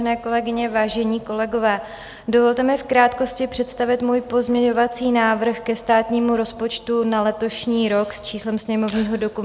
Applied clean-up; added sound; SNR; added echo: none; none; none; none.